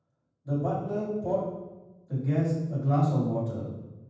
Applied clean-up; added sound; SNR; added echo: none; none; none; reverberation time 1.2 s.